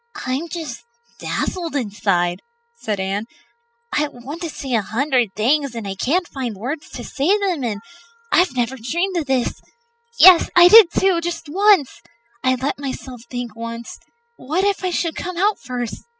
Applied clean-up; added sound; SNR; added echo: classical method spectral subtraction.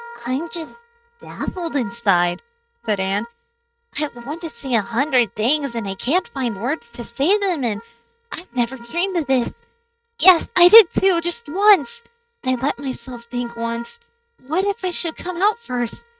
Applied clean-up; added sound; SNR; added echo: neural mask model RNNoise.